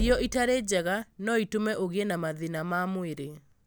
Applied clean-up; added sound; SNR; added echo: none; Knock; 12 dB; none.